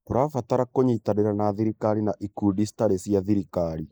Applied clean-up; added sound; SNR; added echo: neural mask model Resemble Enhance denoiser.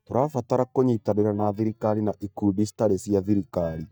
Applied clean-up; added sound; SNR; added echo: neural mask model DeepFilterNet 3.